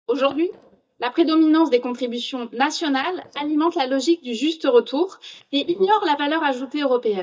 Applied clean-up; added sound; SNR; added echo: neural mask model DeepFilterNet 3.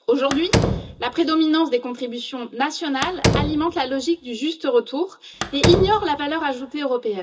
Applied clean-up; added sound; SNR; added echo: none; Slam; 2 dB; reverberation time 0.2 s.